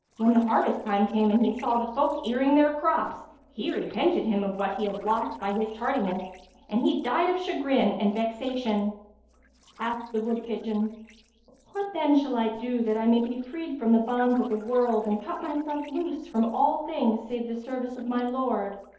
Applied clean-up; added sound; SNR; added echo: neural separator model SepFormer DNS4.